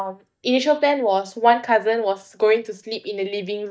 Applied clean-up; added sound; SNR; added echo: neural mask model DeepFilterNet 3.